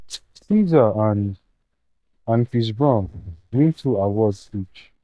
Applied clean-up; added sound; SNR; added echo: neural mask model DeepFilterNet 3.